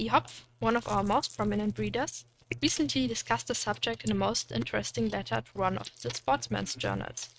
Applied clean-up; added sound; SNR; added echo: neural mask model RNNoise.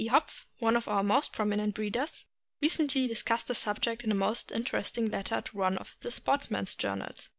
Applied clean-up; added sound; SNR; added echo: none; none; none; none.